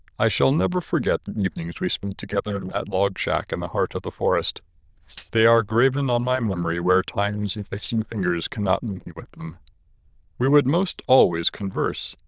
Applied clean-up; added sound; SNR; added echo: neural diffusion model UNIVERSE++.